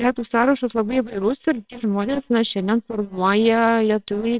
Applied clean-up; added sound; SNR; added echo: neural separator model SepFormer WHAMR!.